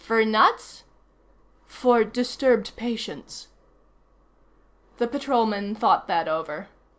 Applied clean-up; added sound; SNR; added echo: none; none; none; none.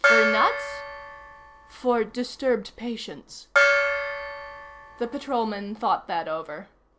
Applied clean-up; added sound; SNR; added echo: none; Gong; -1 dB; none.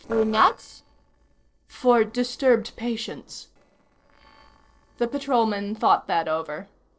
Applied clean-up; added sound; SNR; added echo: neural separator model SepFormer DNS4.